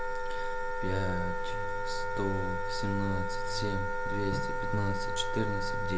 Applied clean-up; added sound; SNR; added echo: none; Wind instrument, woodwind instrument; 3 dB; none.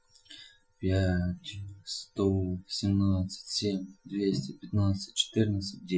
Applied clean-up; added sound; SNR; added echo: classical method Wiener filter.